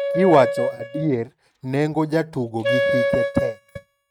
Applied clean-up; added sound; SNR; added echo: neural mask model RNNoise.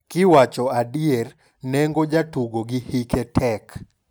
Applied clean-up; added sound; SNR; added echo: none; none; none; none.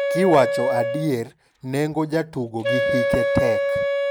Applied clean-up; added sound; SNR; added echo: none; Wind instrument, woodwind instrument; 0 dB; none.